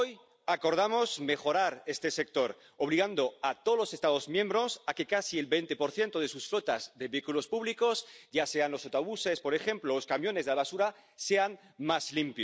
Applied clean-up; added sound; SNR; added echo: none; none; none; none.